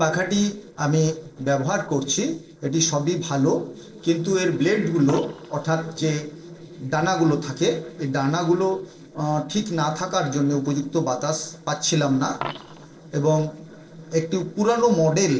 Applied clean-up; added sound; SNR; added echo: neural separator model SepFormer DNS4.